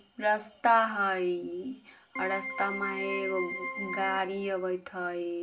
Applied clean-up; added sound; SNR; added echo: none; Keyboard (musical); 7 dB; reverberation time 0.3 s.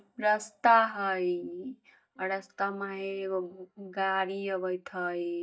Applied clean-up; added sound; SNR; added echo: neural mask model DeepFilterNet 3.